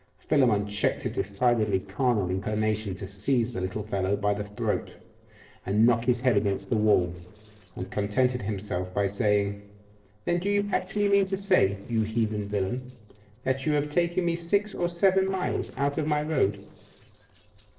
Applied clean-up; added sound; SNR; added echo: neural separator model SepFormer DNS4.